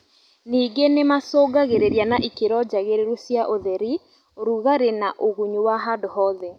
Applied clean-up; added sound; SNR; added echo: none; none; none; none.